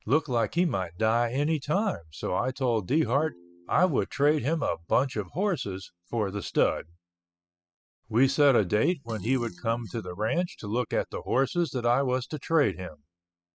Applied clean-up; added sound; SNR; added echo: classical method spectral subtraction.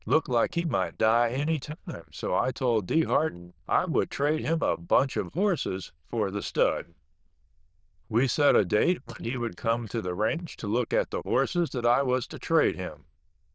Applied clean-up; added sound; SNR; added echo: neural diffusion model UNIVERSE++.